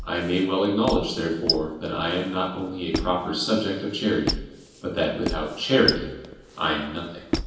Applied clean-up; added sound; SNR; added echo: none; Squeak; 7 dB; reverberation time 0.9 s.